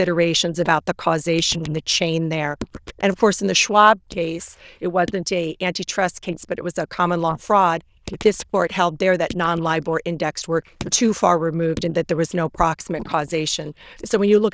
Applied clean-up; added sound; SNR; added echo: neural diffusion model UNIVERSE++.